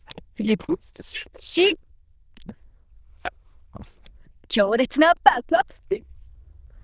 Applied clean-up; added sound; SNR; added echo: neural diffusion model UNIVERSE++.